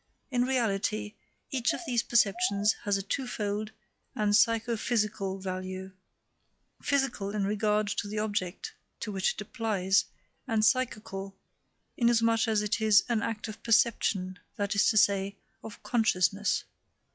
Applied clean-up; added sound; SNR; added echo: classical method log-MMSE.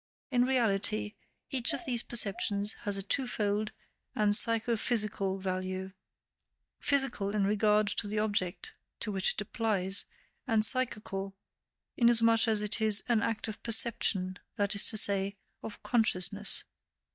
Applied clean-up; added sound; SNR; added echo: neural mask model DeepFilterNet 3.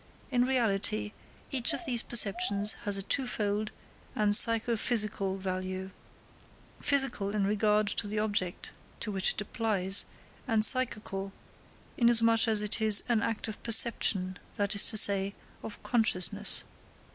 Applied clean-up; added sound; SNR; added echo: none; Bird vocalization, bird call, bird song; 18 dB; none.